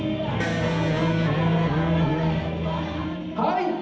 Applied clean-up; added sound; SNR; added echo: none; Electric guitar; 0 dB; reverberation time 0.8 s.